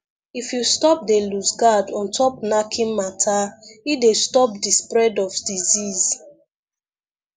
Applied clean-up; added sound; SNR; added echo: none; none; none; none.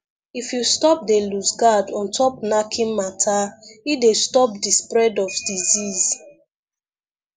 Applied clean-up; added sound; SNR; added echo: none; Ringtone / Bell; 19 dB; none.